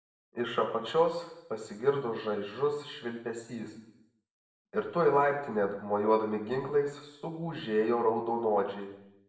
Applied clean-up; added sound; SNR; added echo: none; none; none; reverberation time 0.8 s.